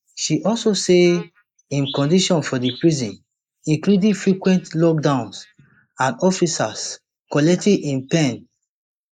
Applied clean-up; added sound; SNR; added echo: neural mask model Resemble Enhance denoiser.